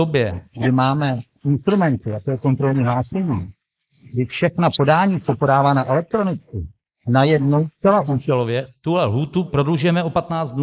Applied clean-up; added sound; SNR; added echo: neural mask model Resemble Enhance denoiser.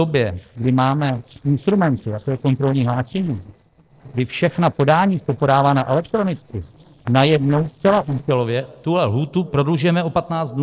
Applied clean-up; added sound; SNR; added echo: neural separator model SepFormer DNS4.